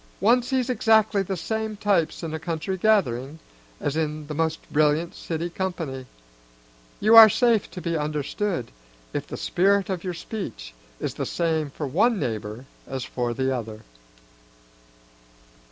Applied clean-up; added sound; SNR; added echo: none; none; none; none.